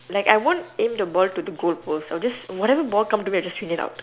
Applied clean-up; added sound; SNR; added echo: none; none; none; none.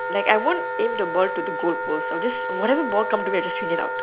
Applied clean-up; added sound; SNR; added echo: none; Wind instrument, woodwind instrument; 3 dB; none.